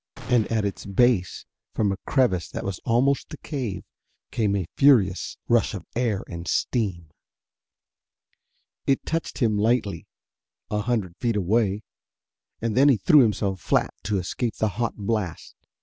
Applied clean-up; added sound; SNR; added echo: none; Gunshot, gunfire; 19 dB; none.